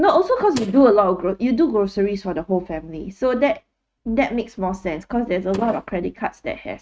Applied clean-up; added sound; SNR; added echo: neural mask model RNNoise.